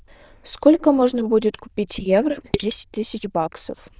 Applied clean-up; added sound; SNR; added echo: neural diffusion model UNIVERSE++.